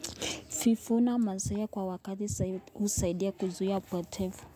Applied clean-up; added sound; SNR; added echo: none; none; none; none.